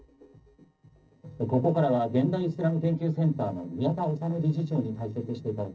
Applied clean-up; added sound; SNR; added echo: neural separator model SepFormer DNS4.